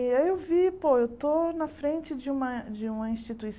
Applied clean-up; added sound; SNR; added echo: none; none; none; none.